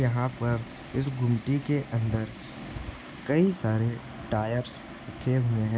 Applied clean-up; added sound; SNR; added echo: none; none; none; none.